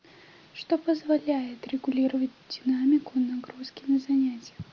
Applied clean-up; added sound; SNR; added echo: none; none; none; none.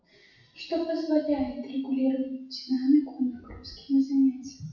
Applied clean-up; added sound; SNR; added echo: classical method WPE with log-MMSE.